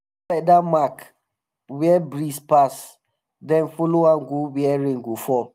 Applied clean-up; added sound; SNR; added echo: none; none; none; none.